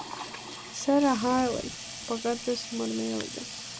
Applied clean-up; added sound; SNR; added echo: none; Sink (filling or washing) / Water tap, faucet; 10 dB; none.